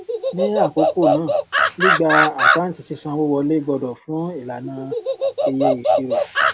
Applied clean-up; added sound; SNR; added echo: none; Animal; -2 dB; none.